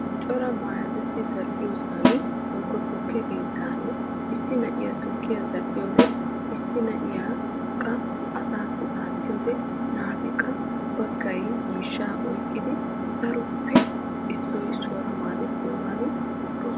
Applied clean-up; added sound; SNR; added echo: none; Engine + Snare drum; -5 dB; none.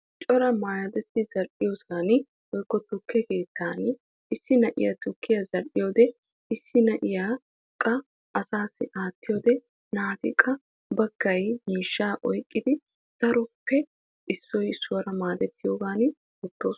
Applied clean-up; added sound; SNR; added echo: none; none; none; none.